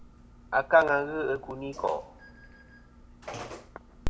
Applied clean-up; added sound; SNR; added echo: none; Telephone; 10 dB; reverberation time 0.5 s.